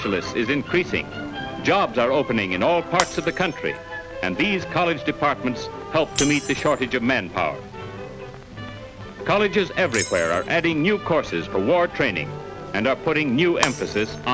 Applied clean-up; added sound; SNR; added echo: none; Shatter; 14 dB; none.